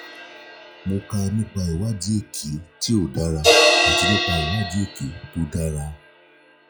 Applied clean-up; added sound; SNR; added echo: classical method log-MMSE.